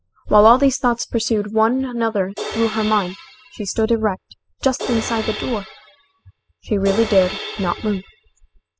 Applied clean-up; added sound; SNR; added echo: classical method spectral subtraction.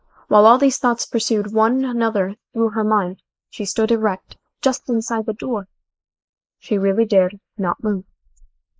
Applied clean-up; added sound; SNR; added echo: neural mask model Resemble Enhance denoiser.